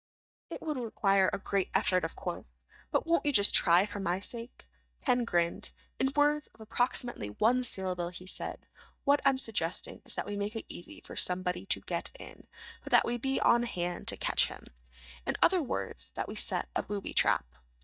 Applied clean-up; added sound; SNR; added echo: neural mask model DeepFilterNet 3.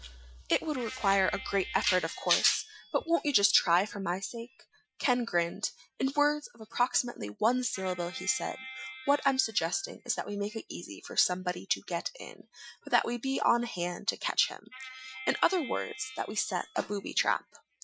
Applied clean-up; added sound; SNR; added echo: classical method Wiener filter.